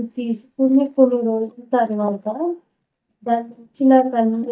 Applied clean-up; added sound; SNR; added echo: neural mask model DeepFilterNet 3.